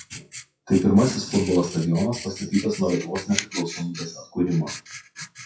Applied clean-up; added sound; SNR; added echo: classical method WPE with log-MMSE.